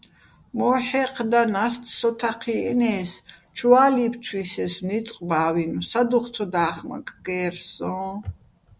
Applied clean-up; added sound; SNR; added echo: none; none; none; none.